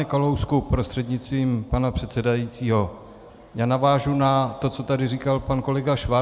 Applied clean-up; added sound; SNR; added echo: none; none; none; none.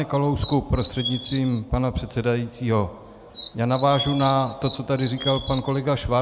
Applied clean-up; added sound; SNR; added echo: none; Chirp, tweet; 6 dB; none.